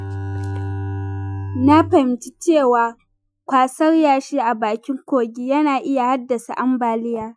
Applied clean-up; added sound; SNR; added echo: classical method Wiener filter.